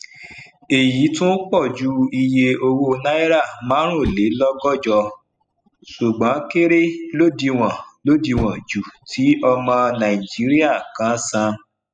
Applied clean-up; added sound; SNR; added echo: classical method spectral subtraction.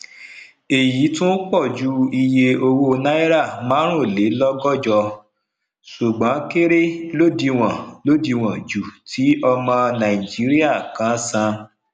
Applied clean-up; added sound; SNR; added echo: none; none; none; none.